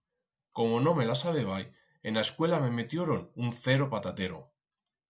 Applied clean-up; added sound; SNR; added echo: none; none; none; none.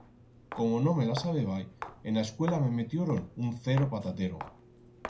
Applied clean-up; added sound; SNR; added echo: none; Walk, footsteps; 15 dB; reverberation time 0.4 s.